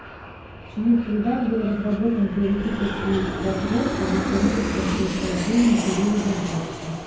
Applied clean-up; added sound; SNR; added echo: none; Aircraft; 5 dB; reverberation time 0.9 s.